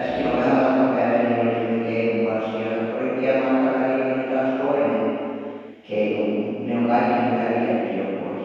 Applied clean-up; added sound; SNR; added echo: none; none; none; reverberation time 2.2 s.